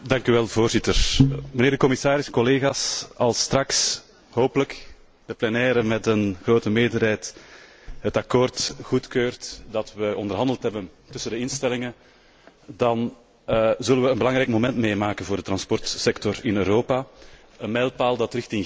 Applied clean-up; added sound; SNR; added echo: none; none; none; none.